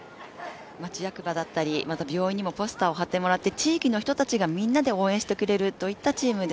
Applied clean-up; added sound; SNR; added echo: none; none; none; none.